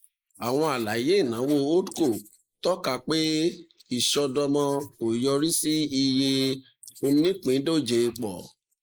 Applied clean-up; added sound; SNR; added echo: neural mask model Resemble Enhance denoiser.